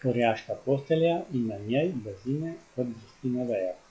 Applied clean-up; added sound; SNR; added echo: classical method log-MMSE.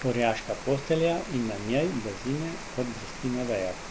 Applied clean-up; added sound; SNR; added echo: none; Rain; 10 dB; none.